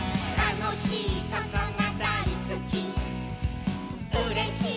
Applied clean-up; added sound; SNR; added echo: none; none; none; none.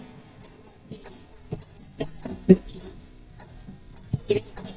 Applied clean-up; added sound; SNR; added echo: neural mask model DeepFilterNet 3.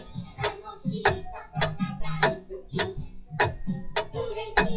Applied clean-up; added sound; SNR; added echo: classical method WPE with log-MMSE.